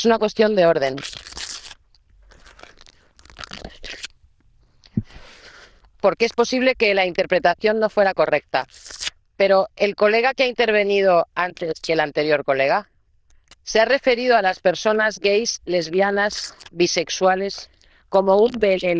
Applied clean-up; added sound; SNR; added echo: neural diffusion model UNIVERSE++.